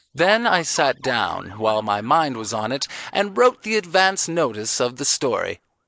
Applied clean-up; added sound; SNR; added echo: neural mask model Resemble Enhance denoiser.